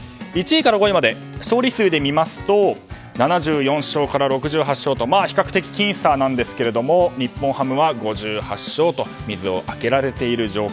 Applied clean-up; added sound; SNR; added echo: none; none; none; none.